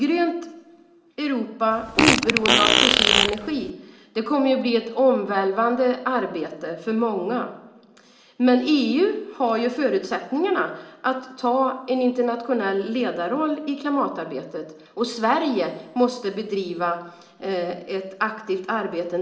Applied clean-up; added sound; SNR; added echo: none; Fart; -4 dB; reverberation time 1.6 s.